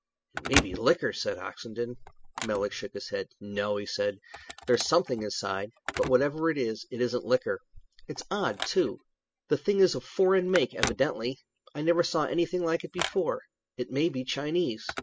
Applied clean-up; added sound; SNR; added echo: classical method spectral subtraction.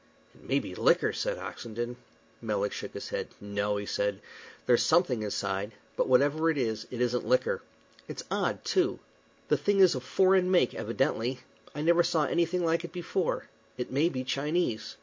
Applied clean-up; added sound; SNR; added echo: none; none; none; none.